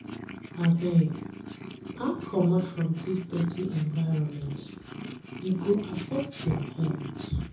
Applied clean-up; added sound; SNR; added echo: none; Purr; 10 dB; reverberation time 0.5 s.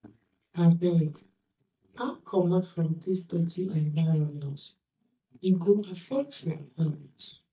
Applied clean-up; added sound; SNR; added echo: neural mask model DeepFilterNet 3.